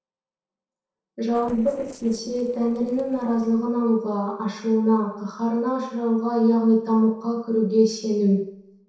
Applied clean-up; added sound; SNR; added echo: neural separator model SepFormer DNS4.